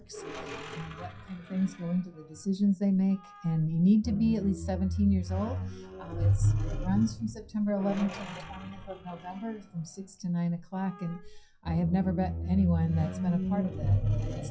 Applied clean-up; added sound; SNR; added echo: classical method WPE with log-MMSE.